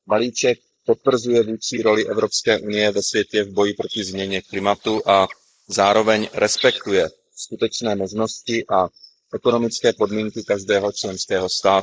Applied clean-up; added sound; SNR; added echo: neural mask model Resemble Enhance denoiser.